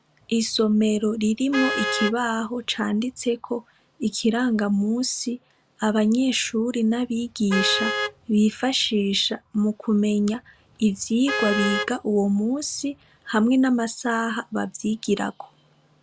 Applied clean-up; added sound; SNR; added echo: none; Vehicle horn, car horn, honking; 9 dB; none.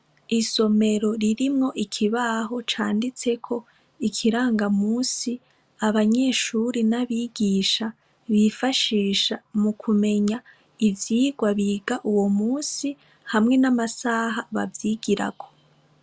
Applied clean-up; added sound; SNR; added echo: none; none; none; none.